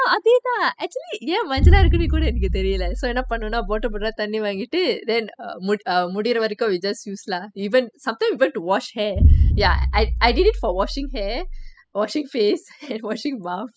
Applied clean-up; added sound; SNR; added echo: classical method spectral subtraction.